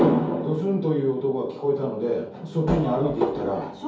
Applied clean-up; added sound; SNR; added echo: none; none; none; reverberation time 0.6 s.